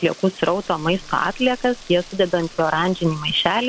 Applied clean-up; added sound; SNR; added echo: none; Rain + Buzz; 19 dB; none.